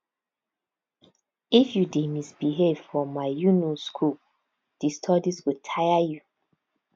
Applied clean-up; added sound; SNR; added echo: none; none; none; none.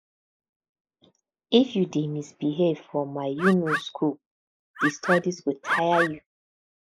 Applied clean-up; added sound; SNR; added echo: neural mask model Resemble Enhance denoiser.